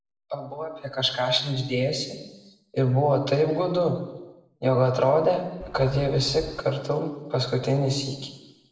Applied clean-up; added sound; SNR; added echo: neural separator model SepFormer DNS4.